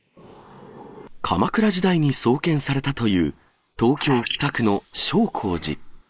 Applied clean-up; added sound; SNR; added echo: neural mask model Resemble Enhance denoiser.